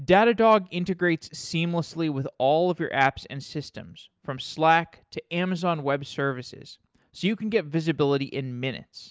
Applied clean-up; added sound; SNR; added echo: none; none; none; none.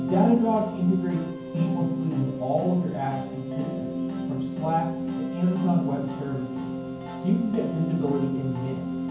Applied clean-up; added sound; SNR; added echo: none; Piano; 3 dB; reverberation time 0.9 s.